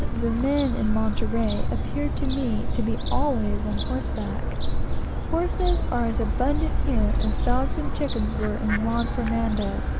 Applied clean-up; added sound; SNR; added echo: none; Gull, seagull / Fowl; -4 dB; none.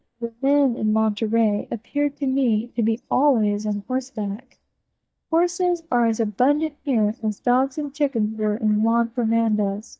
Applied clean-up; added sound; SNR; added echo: neural mask model DeepFilterNet 3.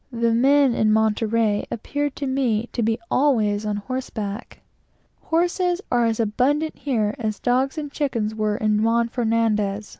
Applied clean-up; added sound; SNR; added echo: none; none; none; none.